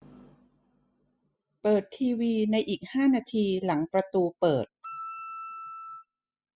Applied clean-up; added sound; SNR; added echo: classical method spectral subtraction.